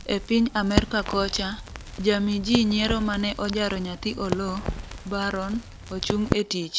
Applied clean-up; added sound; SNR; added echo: none; Crackle; 6 dB; none.